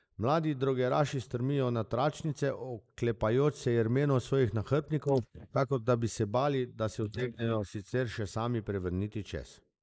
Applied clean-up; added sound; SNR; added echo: neural mask model Resemble Enhance denoiser.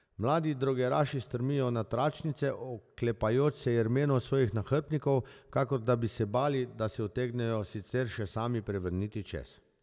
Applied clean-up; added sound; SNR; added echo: none; none; none; none.